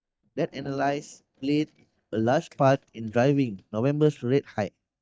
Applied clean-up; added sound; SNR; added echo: neural mask model DeepFilterNet 3.